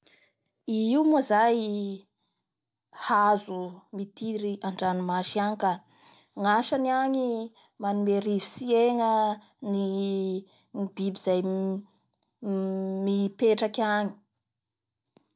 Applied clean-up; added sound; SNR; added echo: none; none; none; none.